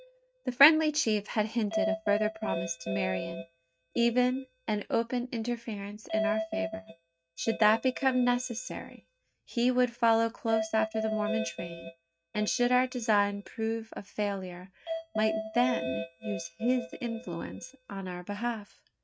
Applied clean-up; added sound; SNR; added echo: neural mask model RNNoise.